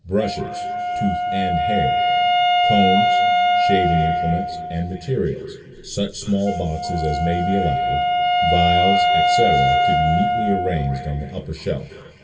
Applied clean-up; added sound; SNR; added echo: none; Wind instrument, woodwind instrument; -4 dB; reverberation time 2.9 s.